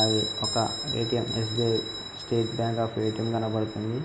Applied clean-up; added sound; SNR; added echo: none; Bell; 6 dB; none.